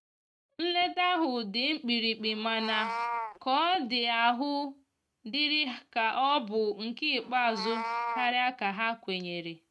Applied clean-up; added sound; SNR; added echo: neural mask model RNNoise.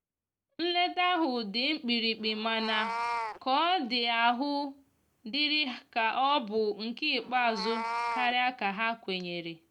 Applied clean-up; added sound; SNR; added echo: none; Meow; 11 dB; none.